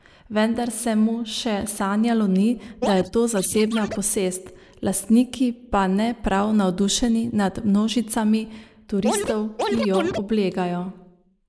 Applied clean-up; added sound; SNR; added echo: neural mask model Resemble Enhance denoiser.